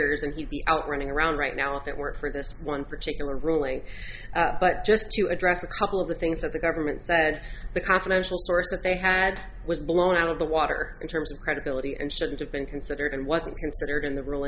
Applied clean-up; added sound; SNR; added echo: none; none; none; none.